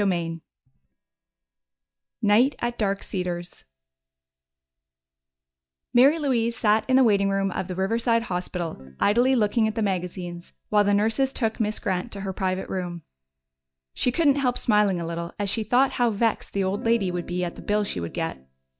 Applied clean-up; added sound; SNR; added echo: neural mask model DeepFilterNet 3.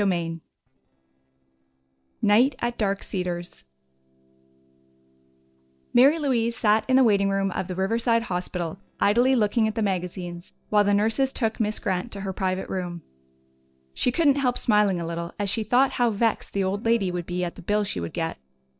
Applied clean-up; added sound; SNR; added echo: neural separator model SepFormer DNS4.